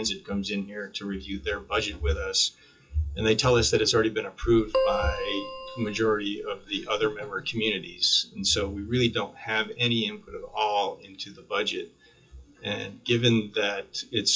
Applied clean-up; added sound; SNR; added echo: classical method WPE with log-MMSE.